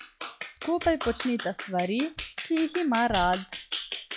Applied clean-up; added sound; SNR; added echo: classical method log-MMSE.